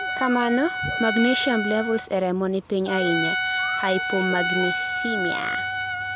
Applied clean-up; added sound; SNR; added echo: none; Trumpet; 2 dB; none.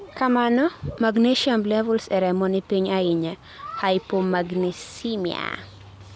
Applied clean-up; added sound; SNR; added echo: none; none; none; none.